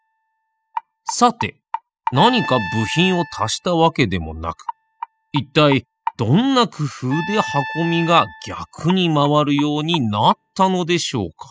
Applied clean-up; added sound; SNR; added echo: classical method spectral subtraction.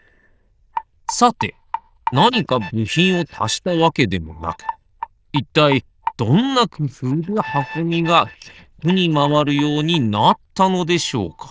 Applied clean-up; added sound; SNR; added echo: neural diffusion model UNIVERSE++.